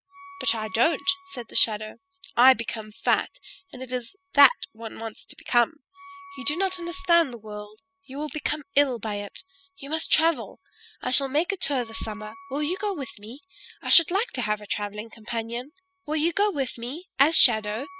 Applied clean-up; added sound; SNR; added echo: classical method spectral subtraction.